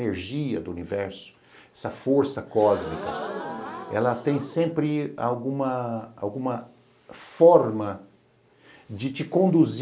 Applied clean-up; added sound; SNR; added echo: none; Crowd / Gasp; 11 dB; none.